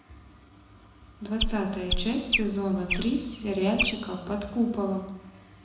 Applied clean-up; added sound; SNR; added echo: none; Chirp, tweet; 2 dB; reverberation time 0.9 s.